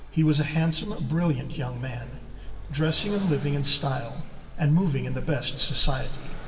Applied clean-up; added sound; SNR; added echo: none; Accelerating, revving, vroom; 6 dB; reverberation time 1.9 s.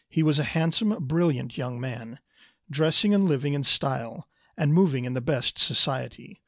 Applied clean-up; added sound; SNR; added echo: none; none; none; none.